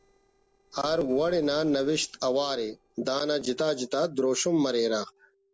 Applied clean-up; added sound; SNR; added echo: neural separator model SepFormer DNS4.